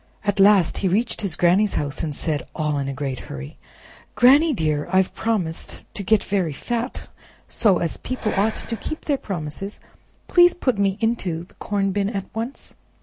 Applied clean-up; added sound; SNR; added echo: none; Breathing; 14 dB; none.